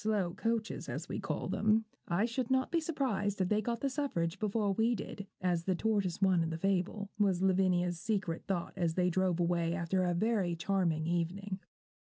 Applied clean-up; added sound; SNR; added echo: none; none; none; none.